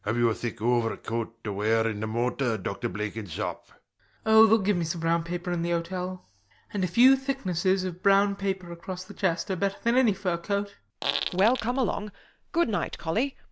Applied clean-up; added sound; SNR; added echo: none; Fart; 7 dB; none.